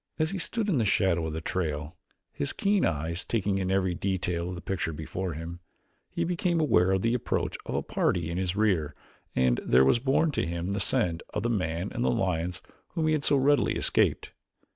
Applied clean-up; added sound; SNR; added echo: none; none; none; none.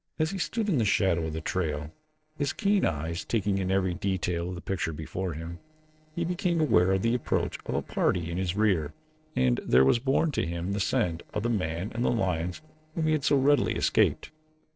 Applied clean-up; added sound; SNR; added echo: neural separator model SepFormer DNS4.